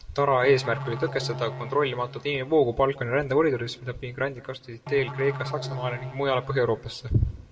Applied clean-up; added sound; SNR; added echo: none; Musical instrument; 10 dB; reverberation time 0.6 s.